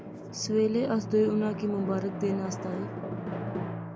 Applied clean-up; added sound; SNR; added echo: none; Drum; 6 dB; none.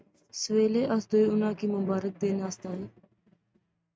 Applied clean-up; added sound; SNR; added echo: neural mask model RNNoise.